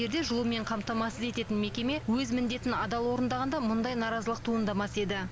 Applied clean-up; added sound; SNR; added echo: none; Engine; 12 dB; none.